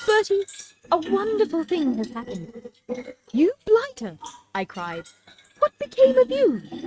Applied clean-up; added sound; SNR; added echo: neural mask model RNNoise.